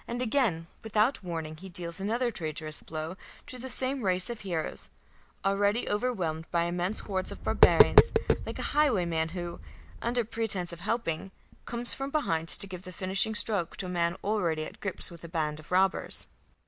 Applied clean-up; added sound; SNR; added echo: none; Tap; -3 dB; none.